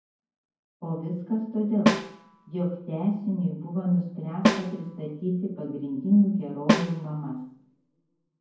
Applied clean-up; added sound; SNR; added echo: none; Snare drum; 1 dB; reverberation time 0.9 s.